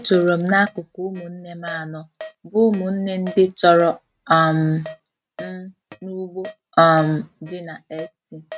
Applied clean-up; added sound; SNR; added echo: neural mask model RNNoise.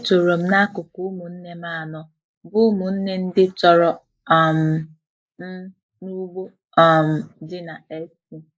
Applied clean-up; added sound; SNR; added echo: neural mask model Resemble Enhance denoiser.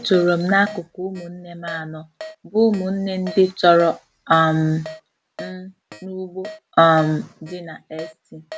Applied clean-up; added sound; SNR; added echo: none; Keyboard (musical) + Alarm; 18 dB; none.